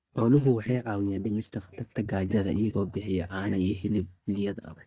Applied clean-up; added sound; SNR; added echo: neural mask model DeepFilterNet 3.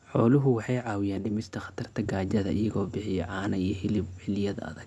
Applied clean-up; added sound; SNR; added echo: none; none; none; none.